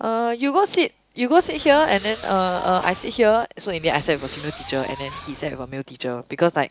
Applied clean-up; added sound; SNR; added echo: none; Fireworks; 17 dB; none.